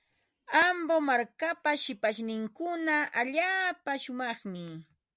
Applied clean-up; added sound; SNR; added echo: none; none; none; none.